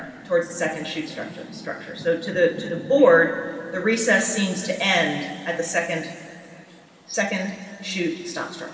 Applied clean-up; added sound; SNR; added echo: none; Rain; 20 dB; reverberation time 2.4 s.